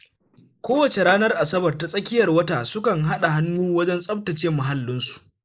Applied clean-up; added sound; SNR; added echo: neural mask model Resemble Enhance denoiser.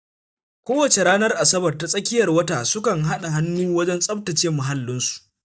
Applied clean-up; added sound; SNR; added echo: neural mask model DeepFilterNet 3.